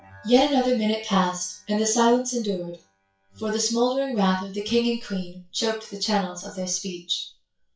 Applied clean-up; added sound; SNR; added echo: classical method WPE with log-MMSE.